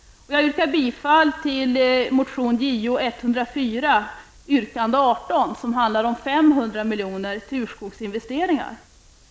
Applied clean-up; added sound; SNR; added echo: none; none; none; none.